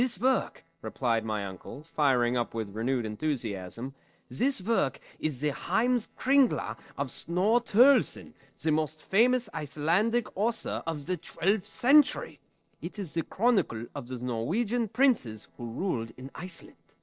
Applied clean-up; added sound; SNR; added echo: neural separator model SepFormer DNS4.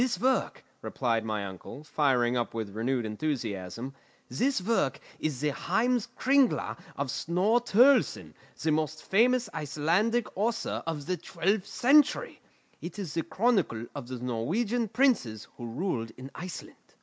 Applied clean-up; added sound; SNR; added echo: none; none; none; none.